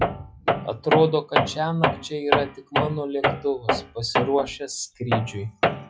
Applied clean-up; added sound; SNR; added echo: classical method log-MMSE.